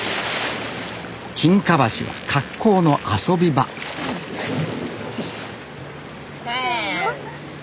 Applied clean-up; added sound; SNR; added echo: none; Fart; 20 dB; none.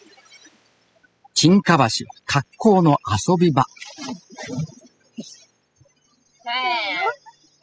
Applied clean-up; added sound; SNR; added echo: classical method spectral subtraction.